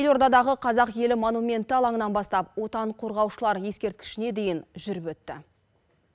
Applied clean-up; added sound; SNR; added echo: none; none; none; none.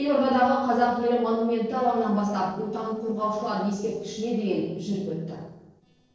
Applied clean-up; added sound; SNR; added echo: neural separator model SepFormer DNS4.